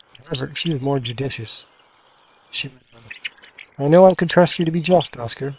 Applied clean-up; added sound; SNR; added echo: neural separator model SepFormer WHAM!.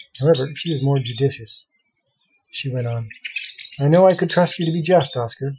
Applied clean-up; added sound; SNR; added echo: classical method Wiener filter.